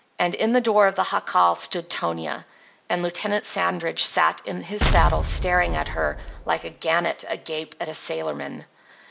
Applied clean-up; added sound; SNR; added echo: none; Explosion; 0 dB; none.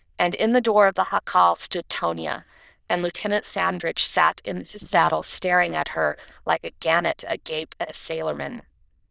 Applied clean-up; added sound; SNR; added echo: neural diffusion model UNIVERSE++.